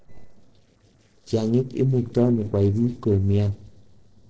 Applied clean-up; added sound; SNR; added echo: neural separator model SepFormer DNS4.